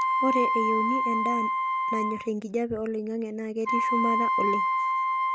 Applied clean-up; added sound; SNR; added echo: none; Wind instrument, woodwind instrument; -4 dB; none.